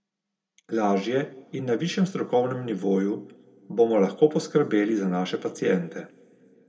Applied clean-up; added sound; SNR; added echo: none; none; none; reverberation time 1.8 s.